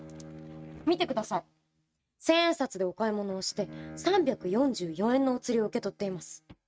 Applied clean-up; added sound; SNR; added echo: neural mask model RNNoise.